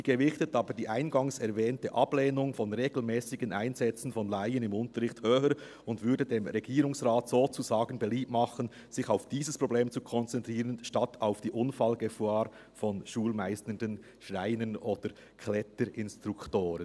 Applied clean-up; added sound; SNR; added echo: none; none; none; none.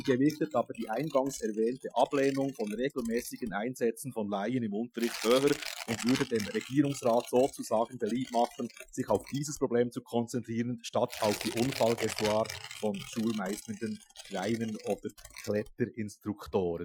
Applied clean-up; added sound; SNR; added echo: classical method Wiener filter.